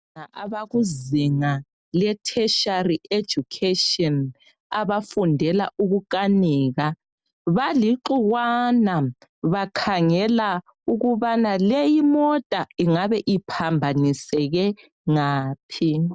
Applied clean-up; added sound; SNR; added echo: none; none; none; none.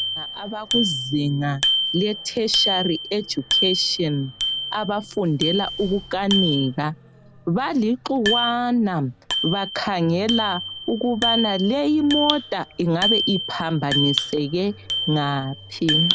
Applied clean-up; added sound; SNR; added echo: none; Bicycle bell; 3 dB; none.